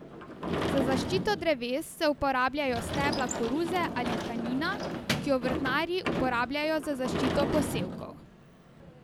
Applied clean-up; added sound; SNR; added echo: none; Sliding door / Slam; 3 dB; none.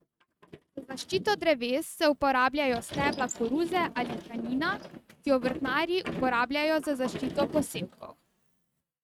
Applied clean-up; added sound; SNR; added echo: neural mask model RNNoise.